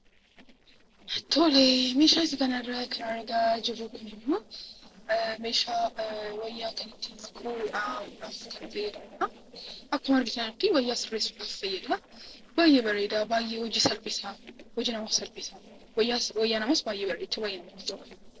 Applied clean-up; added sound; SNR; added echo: neural separator model SepFormer DNS4.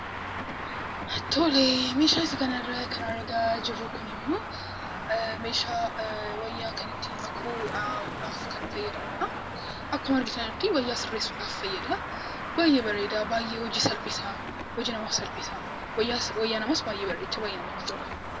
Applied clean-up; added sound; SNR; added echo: none; Traffic noise, roadway noise; 5 dB; reverberation time 0.9 s.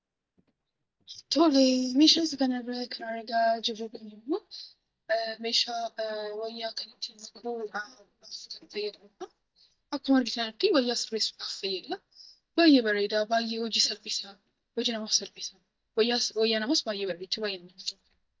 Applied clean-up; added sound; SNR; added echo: neural mask model DeepFilterNet 3.